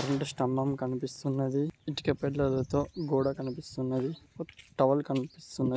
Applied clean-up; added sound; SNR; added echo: none; none; none; none.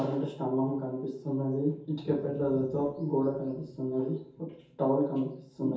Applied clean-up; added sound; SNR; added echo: none; none; none; reverberation time 0.6 s.